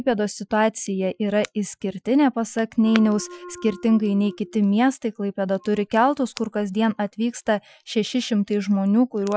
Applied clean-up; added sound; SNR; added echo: classical method Wiener filter.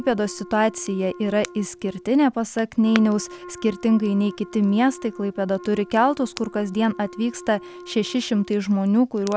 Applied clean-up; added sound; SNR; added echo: none; Wind instrument, woodwind instrument + Crackle; 17 dB; none.